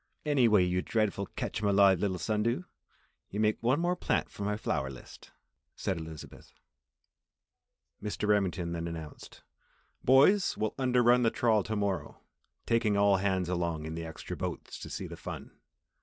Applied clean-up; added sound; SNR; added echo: none; none; none; none.